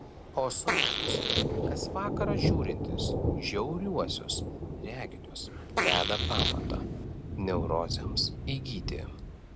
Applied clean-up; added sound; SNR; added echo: none; Thunder + Fart; -4 dB; none.